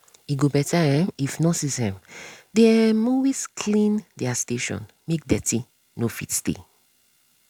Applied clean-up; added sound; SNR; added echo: none; none; none; none.